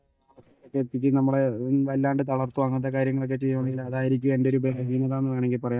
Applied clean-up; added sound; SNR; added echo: neural mask model DeepFilterNet 3.